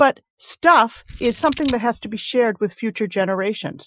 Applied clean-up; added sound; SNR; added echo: classical method Wiener filter.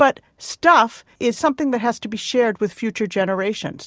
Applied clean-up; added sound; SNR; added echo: none; none; none; none.